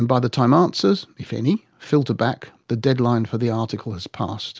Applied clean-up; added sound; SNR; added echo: none; none; none; none.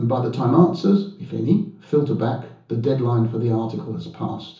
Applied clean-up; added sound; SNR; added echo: none; none; none; reverberation time 0.7 s.